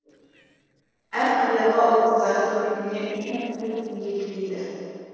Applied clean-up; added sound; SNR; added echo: neural separator model SepFormer DNS4.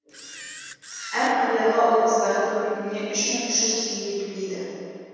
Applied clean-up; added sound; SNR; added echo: none; Camera; 14 dB; reverberation time 2.1 s.